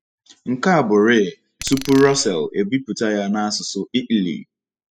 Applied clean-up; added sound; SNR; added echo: classical method spectral subtraction.